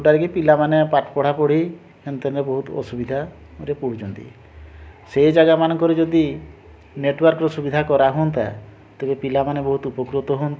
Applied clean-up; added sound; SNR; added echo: none; none; none; none.